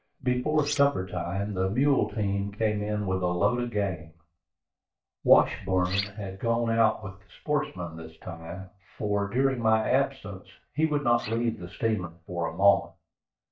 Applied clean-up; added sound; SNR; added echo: neural mask model DeepFilterNet 3.